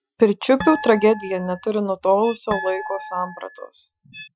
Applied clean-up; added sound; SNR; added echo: classical method Wiener filter.